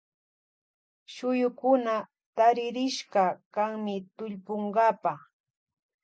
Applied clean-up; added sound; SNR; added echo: none; none; none; none.